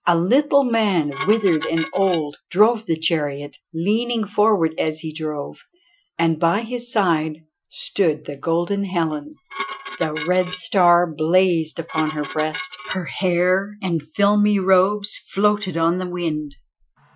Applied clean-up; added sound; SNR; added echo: classical method Wiener filter.